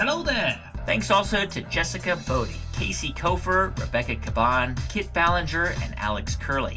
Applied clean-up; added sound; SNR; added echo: none; none; none; reverberation time 0.2 s.